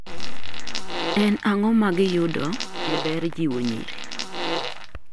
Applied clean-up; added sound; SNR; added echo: none; Fart; 9 dB; none.